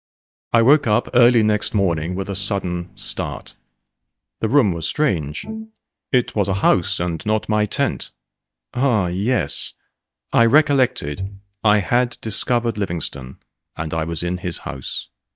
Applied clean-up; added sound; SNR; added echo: neural mask model DeepFilterNet 3.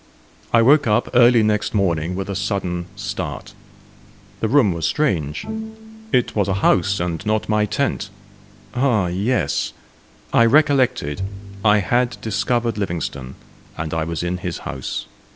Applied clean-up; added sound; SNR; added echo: none; Bowed string instrument + Bowed string instrument; 13 dB; none.